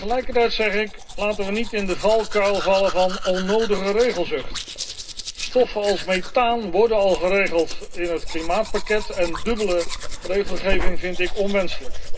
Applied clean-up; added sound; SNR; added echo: none; Domestic sounds, home sounds; 2 dB; reverberation time 0.2 s.